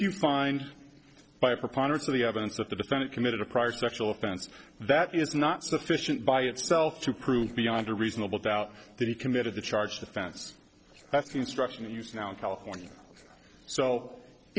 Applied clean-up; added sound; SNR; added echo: neural separator model SepFormer DNS4.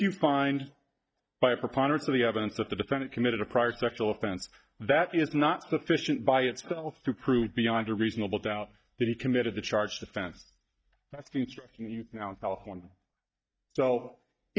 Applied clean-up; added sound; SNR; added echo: neural mask model DeepFilterNet 3.